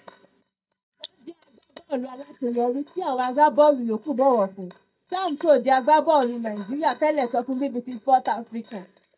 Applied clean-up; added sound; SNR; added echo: neural mask model DeepFilterNet 3.